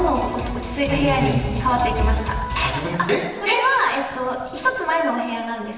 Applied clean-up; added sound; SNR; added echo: none; Bowed string instrument; 6 dB; reverberation time 1.2 s.